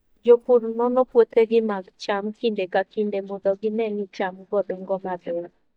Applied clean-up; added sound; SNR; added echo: neural mask model DeepFilterNet 3.